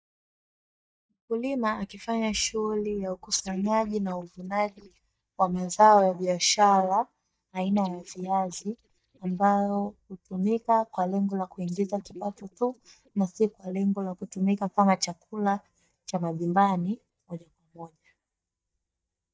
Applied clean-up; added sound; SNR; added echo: neural mask model DeepFilterNet 3.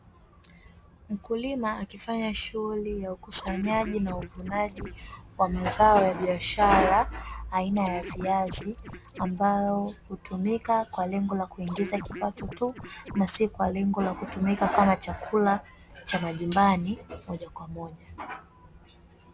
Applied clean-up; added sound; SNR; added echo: none; Dishes, pots, and pans + Scratching (performance technique); 14 dB; none.